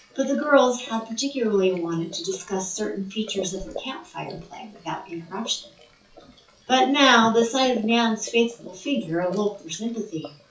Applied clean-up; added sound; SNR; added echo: classical method WPE with log-MMSE.